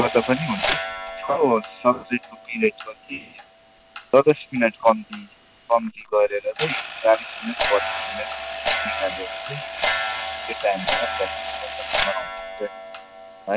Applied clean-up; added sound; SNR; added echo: none; Clock; 5 dB; none.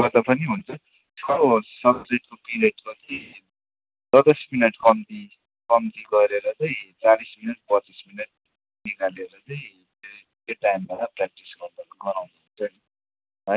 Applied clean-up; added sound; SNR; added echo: none; none; none; none.